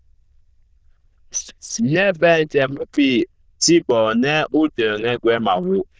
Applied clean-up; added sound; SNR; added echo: neural diffusion model UNIVERSE++.